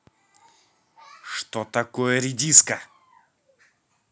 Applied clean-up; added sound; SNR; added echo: none; none; none; none.